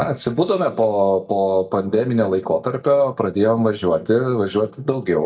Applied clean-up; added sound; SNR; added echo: neural mask model DeepFilterNet 3.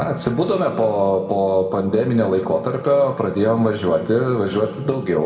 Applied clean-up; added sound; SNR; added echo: none; Wind instrument, woodwind instrument; 20 dB; reverberation time 1.4 s.